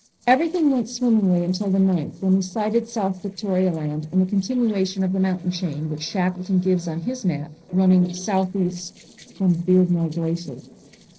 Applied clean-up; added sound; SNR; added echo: neural separator model SepFormer DNS4.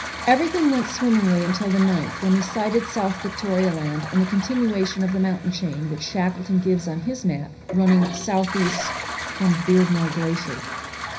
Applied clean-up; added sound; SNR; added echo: none; Toilet flush; 11 dB; reverberation time 0.5 s.